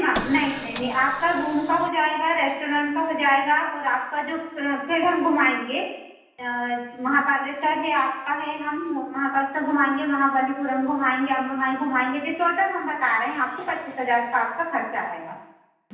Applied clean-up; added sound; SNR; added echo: none; Printer; 10 dB; reverberation time 0.9 s.